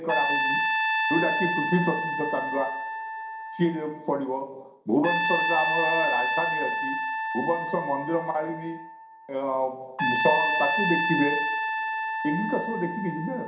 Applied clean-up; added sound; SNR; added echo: none; Trumpet; -1 dB; reverberation time 0.5 s.